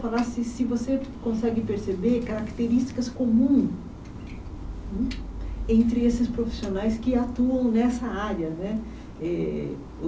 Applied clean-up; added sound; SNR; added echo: none; Thunder / Wind; 10 dB; none.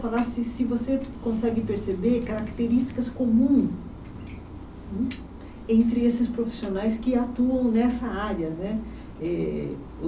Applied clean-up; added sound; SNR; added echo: none; none; none; none.